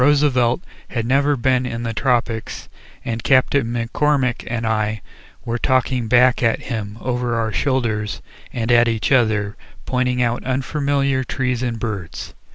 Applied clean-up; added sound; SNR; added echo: none; none; none; none.